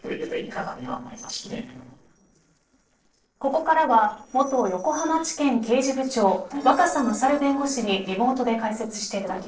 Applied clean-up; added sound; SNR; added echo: neural separator model SepFormer DNS4.